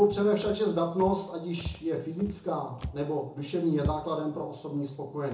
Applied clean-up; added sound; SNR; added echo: none; Walk, footsteps; 13 dB; reverberation time 0.7 s.